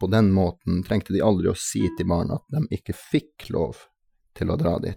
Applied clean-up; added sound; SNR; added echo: classical method Wiener filter.